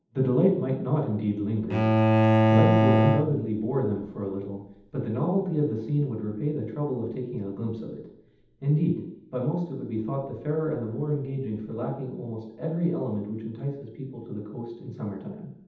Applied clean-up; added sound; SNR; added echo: none; Bowed string instrument; -5 dB; reverberation time 0.8 s.